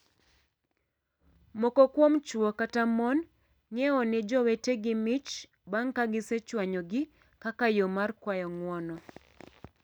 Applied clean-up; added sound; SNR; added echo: none; none; none; none.